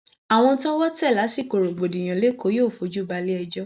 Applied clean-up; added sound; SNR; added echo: none; none; none; none.